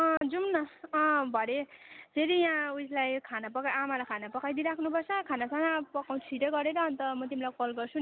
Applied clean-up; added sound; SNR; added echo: none; none; none; none.